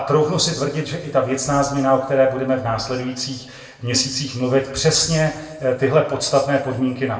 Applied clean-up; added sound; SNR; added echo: none; Bowed string instrument; 18 dB; reverberation time 0.8 s.